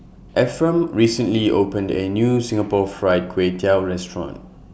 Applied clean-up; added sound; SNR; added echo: none; none; none; none.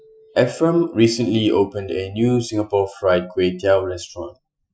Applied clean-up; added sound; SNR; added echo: classical method Wiener filter.